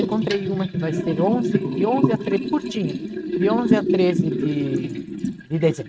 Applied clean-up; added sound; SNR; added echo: neural mask model RNNoise.